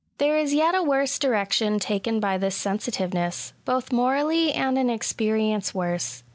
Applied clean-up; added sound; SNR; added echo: none; none; none; none.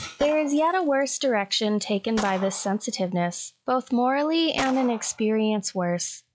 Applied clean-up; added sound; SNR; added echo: classical method log-MMSE.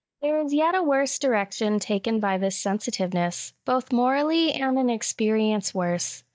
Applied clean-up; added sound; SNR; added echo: neural mask model DeepFilterNet 3.